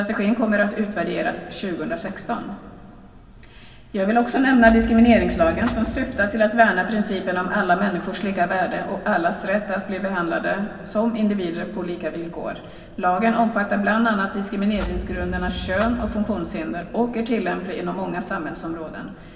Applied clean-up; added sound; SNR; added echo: none; Clock; 10 dB; reverberation time 2.3 s.